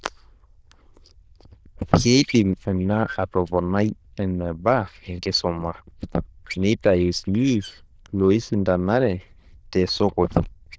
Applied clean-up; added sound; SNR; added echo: neural diffusion model UNIVERSE++.